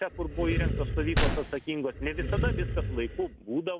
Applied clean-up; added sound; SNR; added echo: none; Animal + Gunshot, gunfire; -2 dB; none.